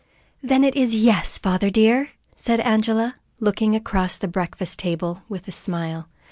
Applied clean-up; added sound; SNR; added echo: none; none; none; none.